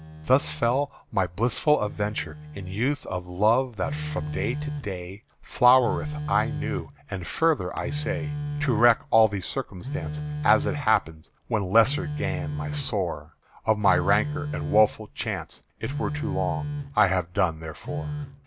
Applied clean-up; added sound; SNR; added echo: none; Telephone; 8 dB; none.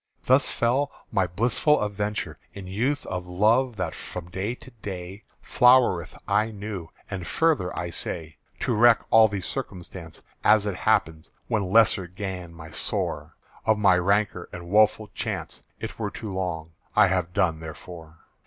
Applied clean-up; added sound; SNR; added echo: none; none; none; none.